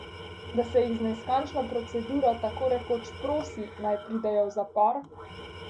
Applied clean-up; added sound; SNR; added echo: none; Tools; 13 dB; none.